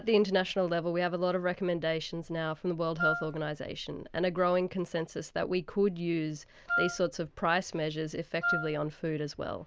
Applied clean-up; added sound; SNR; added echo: none; Wind instrument, woodwind instrument; 2 dB; none.